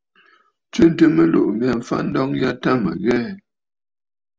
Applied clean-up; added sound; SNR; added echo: none; none; none; none.